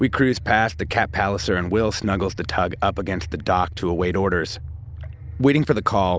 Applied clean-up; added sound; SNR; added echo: none; none; none; none.